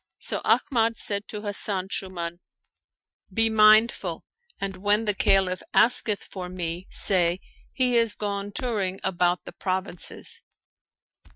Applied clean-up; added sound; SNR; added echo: classical method Wiener filter.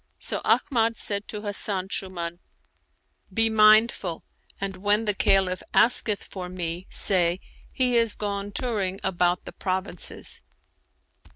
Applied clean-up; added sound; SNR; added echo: neural separator model SepFormer DNS4.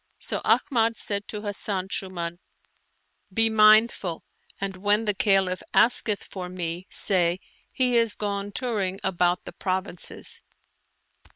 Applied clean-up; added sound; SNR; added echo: neural separator model SepFormer WHAM!.